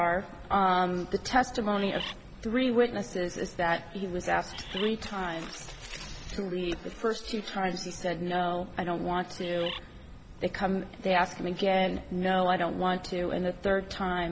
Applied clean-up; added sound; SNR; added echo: none; Bird; 10 dB; none.